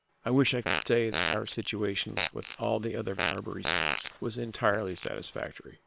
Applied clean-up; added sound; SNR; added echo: neural separator model SepFormer WHAM!.